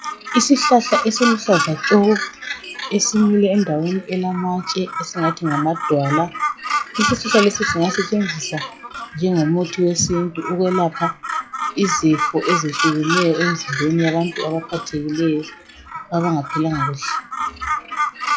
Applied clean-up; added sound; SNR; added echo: classical method log-MMSE.